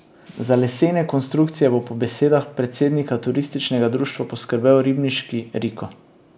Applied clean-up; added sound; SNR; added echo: none; none; none; none.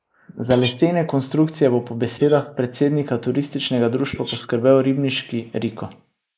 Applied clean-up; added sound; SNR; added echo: neural mask model Resemble Enhance denoiser.